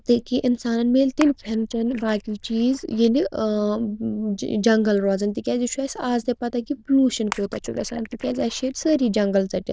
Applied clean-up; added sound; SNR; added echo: neural diffusion model UNIVERSE++.